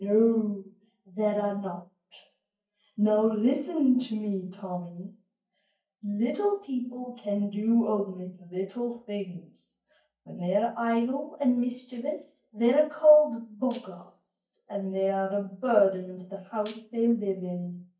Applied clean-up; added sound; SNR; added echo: neural mask model DeepFilterNet 3.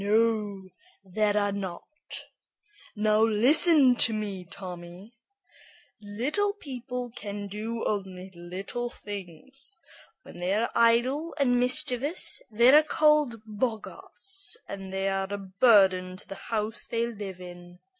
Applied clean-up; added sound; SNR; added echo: none; none; none; none.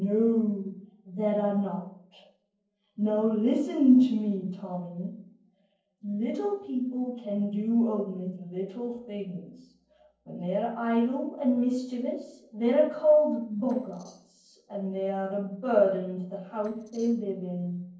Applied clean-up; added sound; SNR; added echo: neural separator model SepFormer DNS4.